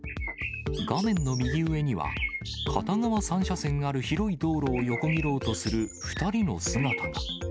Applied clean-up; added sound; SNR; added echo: none; Bird; 10 dB; none.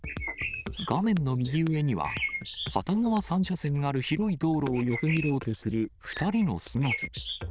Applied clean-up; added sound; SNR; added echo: neural diffusion model UNIVERSE++.